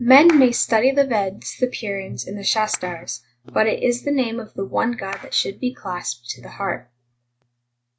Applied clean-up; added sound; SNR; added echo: neural mask model RNNoise.